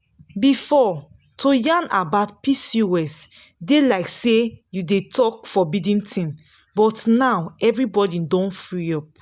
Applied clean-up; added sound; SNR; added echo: none; none; none; none.